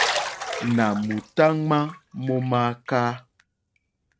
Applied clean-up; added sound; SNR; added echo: neural mask model RNNoise.